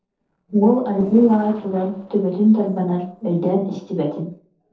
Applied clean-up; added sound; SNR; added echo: neural separator model SepFormer DNS4.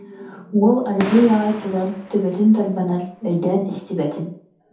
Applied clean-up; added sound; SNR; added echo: none; Fireworks; 15 dB; reverberation time 0.5 s.